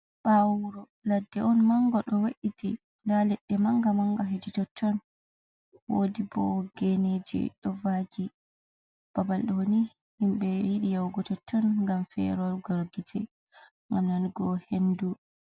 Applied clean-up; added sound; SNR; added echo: none; none; none; none.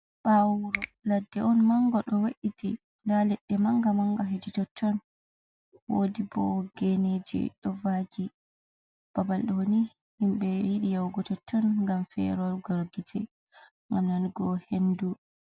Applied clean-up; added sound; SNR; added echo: none; Finger snapping; 12 dB; none.